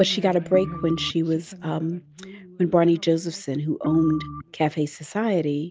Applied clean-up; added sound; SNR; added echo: none; Organ; 13 dB; none.